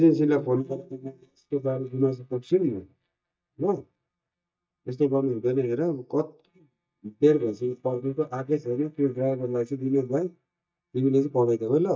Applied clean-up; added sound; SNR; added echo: neural mask model DeepFilterNet 3.